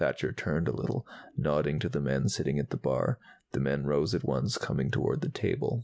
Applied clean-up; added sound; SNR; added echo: none; none; none; none.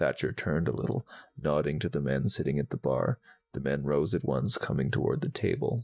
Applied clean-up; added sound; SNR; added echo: neural mask model DeepFilterNet 3.